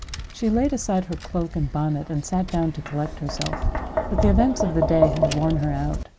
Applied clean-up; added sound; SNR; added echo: none; Tap; 2 dB; none.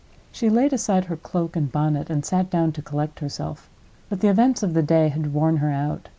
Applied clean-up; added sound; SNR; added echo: none; none; none; none.